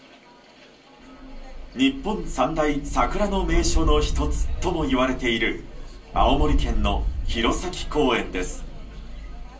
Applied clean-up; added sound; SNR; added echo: none; Boom; 0 dB; reverberation time 0.3 s.